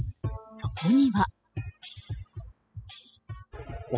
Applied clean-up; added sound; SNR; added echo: classical method spectral subtraction.